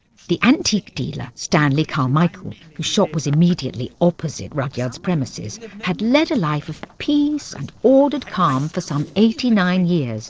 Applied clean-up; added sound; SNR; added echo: neural separator model SepFormer DNS4.